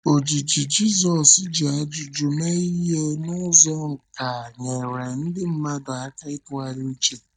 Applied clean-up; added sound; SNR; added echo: neural mask model DeepFilterNet 3.